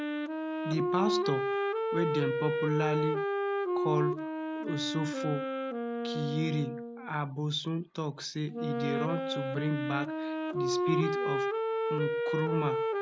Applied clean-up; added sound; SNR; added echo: none; Wind instrument, woodwind instrument; -2 dB; none.